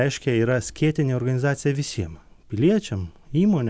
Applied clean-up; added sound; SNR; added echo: none; none; none; none.